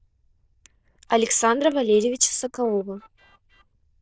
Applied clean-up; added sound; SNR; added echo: neural diffusion model UNIVERSE++.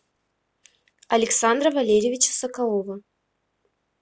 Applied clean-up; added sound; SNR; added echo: none; none; none; none.